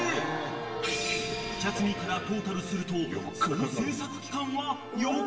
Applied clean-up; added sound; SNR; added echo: none; none; none; reverberation time 1.1 s.